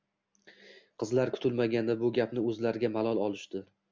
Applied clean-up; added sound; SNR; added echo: none; none; none; none.